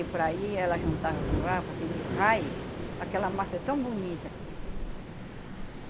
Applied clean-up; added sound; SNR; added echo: none; Waves, surf; 3 dB; none.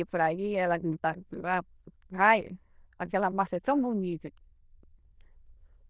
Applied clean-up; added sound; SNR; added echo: neural diffusion model UNIVERSE++.